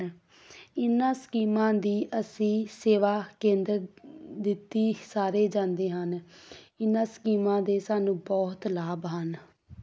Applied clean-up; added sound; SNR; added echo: none; none; none; none.